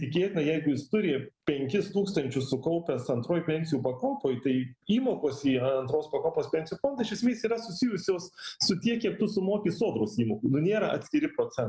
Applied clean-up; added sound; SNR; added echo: none; none; none; none.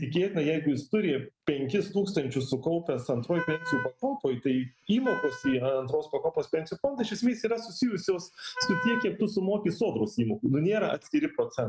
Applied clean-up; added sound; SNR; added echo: neural mask model RNNoise.